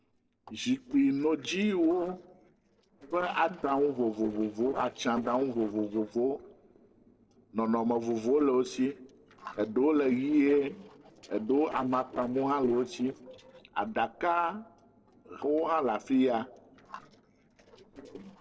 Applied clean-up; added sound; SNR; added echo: neural separator model SepFormer DNS4.